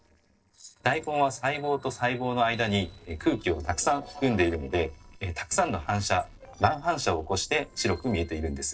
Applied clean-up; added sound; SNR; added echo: neural separator model SepFormer DNS4.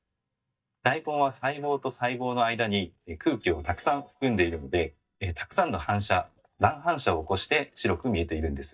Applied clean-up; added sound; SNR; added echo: neural mask model DeepFilterNet 3.